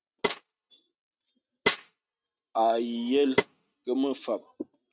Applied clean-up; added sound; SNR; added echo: neural mask model RNNoise.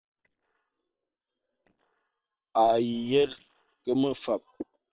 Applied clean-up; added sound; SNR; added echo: neural separator model SepFormer WHAM!.